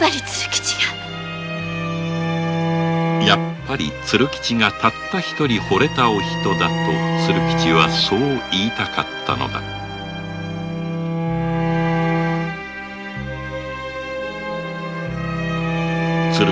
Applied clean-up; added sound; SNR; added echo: none; Bowed string instrument; 2 dB; none.